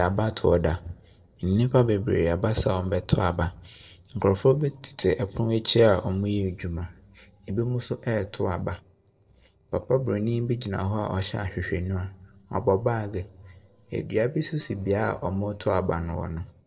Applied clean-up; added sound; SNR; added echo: neural separator model SepFormer DNS4.